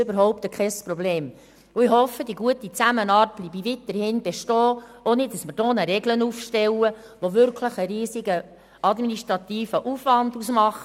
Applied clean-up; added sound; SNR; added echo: none; none; none; none.